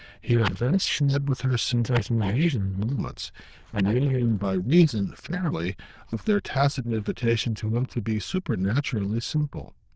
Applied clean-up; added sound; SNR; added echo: neural diffusion model UNIVERSE++.